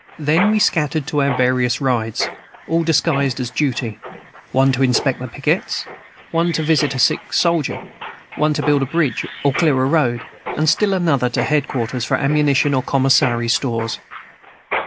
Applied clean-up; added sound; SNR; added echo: none; Mechanisms; 12 dB; none.